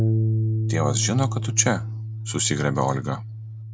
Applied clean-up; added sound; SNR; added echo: none; Bass guitar; 0 dB; none.